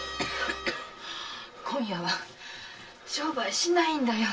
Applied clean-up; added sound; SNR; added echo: none; none; none; reverberation time 0.2 s.